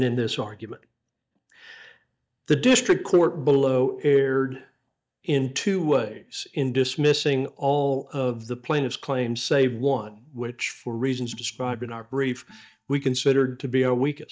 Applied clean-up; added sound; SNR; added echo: neural mask model DeepFilterNet 3.